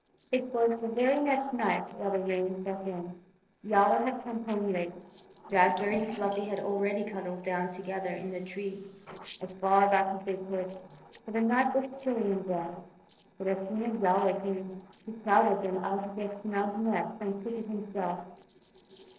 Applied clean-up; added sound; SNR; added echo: neural separator model SepFormer DNS4.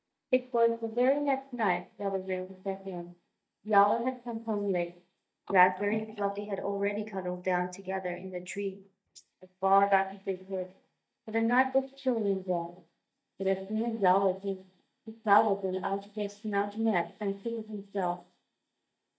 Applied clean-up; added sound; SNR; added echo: neural mask model DeepFilterNet 3.